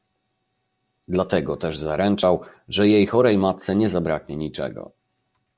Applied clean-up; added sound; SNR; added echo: none; none; none; none.